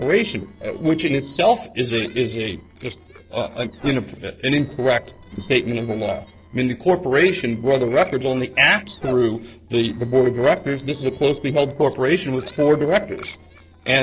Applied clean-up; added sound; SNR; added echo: neural separator model SepFormer DNS4.